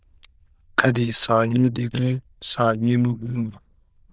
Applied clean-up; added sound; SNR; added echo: neural diffusion model UNIVERSE++.